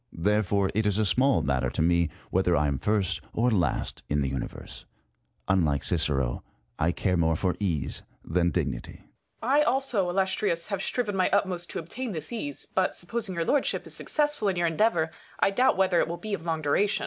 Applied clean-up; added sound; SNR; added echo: none; none; none; none.